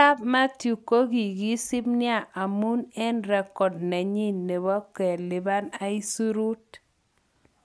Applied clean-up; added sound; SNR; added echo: none; none; none; none.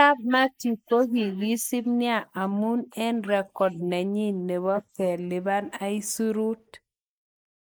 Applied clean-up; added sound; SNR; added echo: neural mask model Resemble Enhance denoiser.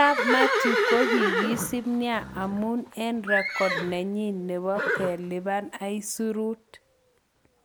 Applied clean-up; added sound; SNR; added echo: none; Livestock, farm animals, working animals; 2 dB; none.